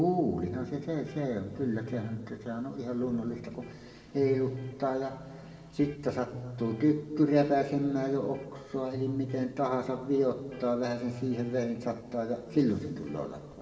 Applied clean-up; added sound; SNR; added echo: none; Electric guitar; 14 dB; reverberation time 1.5 s.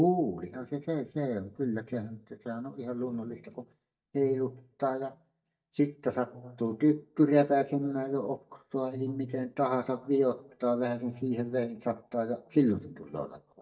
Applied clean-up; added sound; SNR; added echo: neural mask model DeepFilterNet 3.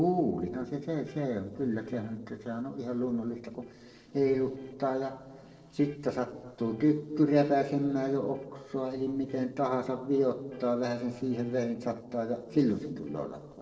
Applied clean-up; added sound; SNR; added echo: neural separator model SepFormer DNS4.